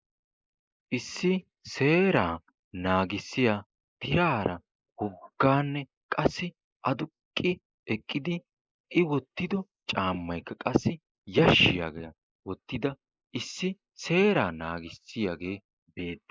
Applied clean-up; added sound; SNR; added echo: neural mask model Resemble Enhance denoiser.